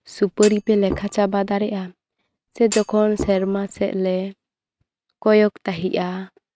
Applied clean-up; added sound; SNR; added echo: neural mask model RNNoise.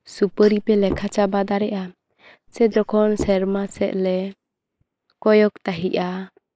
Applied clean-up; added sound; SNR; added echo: neural mask model Resemble Enhance denoiser.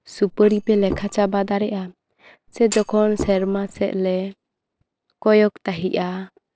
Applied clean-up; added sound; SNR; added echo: neural separator model SepFormer DNS4.